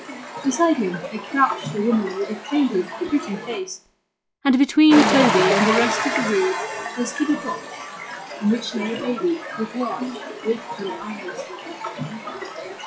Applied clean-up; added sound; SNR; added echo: classical method log-MMSE.